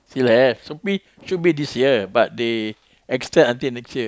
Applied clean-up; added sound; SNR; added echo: none; none; none; none.